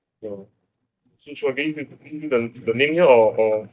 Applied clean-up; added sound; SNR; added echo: neural mask model DeepFilterNet 3.